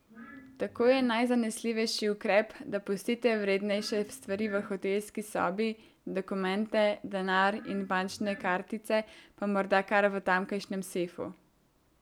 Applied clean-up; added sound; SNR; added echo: none; Glass; 18 dB; none.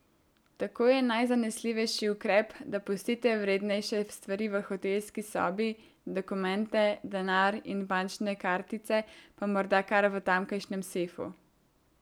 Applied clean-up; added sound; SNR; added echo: none; none; none; none.